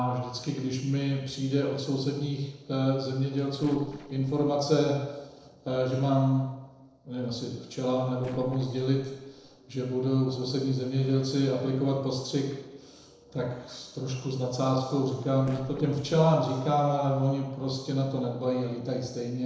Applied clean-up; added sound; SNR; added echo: neural separator model SepFormer DNS4.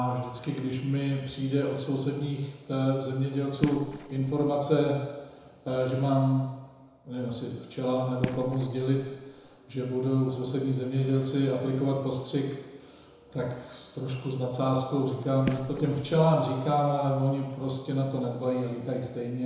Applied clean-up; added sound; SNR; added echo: none; Fireworks; 11 dB; reverberation time 1.0 s.